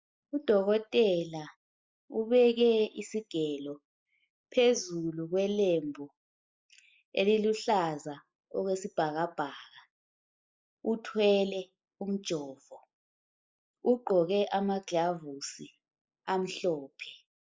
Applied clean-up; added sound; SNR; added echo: neural mask model Resemble Enhance denoiser.